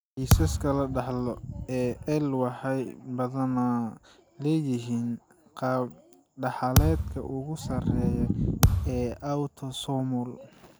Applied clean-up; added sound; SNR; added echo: none; Thump, thud; -2 dB; none.